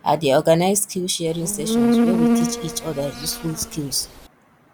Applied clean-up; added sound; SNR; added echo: none; Insect; -1 dB; none.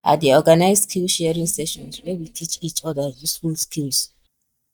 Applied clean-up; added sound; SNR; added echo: neural mask model DeepFilterNet 3.